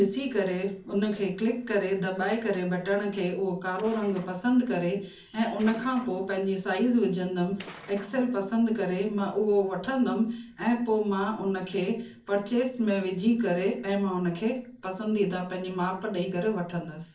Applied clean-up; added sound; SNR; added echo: neural separator model SepFormer DNS4.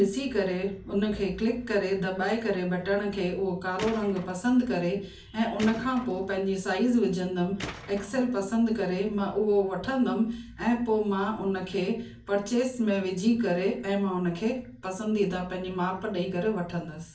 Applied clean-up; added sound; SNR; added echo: none; Tools; 14 dB; reverberation time 0.2 s.